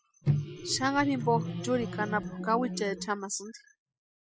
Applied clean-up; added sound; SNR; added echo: none; Microwave oven; 2 dB; none.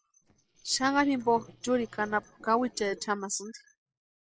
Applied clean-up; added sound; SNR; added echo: neural separator model SepFormer DNS4.